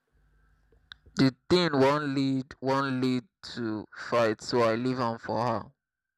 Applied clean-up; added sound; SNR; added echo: none; none; none; none.